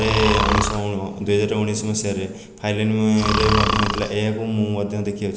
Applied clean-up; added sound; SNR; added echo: none; Breathing; 4 dB; none.